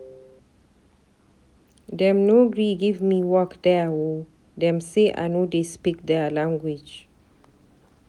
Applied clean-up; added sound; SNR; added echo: none; none; none; none.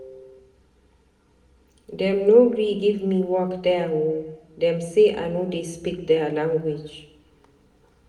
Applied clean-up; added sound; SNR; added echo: none; none; none; reverberation time 0.7 s.